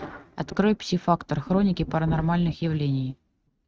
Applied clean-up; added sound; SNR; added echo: neural mask model RNNoise.